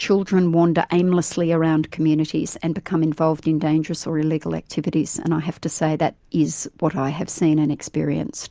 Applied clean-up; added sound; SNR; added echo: none; none; none; none.